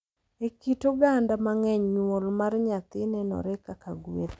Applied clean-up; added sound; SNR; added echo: none; none; none; none.